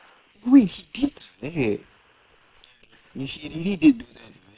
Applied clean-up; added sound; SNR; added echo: neural separator model SepFormer WHAM!.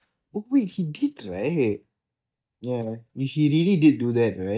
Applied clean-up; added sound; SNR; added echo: neural mask model DeepFilterNet 3.